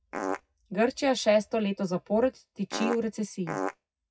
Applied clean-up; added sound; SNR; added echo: classical method WPE with log-MMSE.